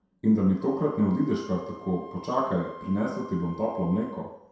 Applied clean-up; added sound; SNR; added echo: none; Wind instrument, woodwind instrument; 19 dB; reverberation time 0.7 s.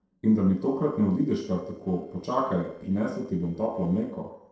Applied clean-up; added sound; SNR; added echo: neural separator model SepFormer DNS4.